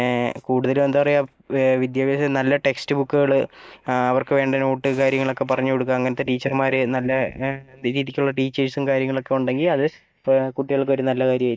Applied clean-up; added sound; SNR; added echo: neural mask model DeepFilterNet 3.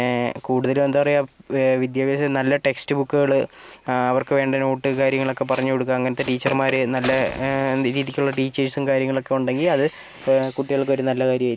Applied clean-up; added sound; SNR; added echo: none; Bird; 17 dB; none.